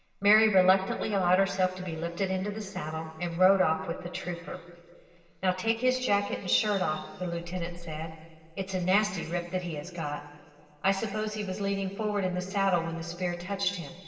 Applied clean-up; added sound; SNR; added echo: none; none; none; reverberation time 2.5 s.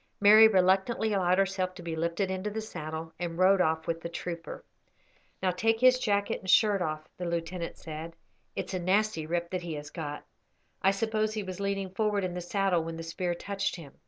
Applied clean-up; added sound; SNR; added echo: none; none; none; none.